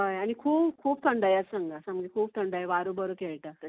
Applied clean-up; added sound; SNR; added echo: none; none; none; none.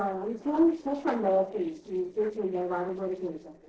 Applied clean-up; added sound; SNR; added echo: neural separator model SepFormer DNS4.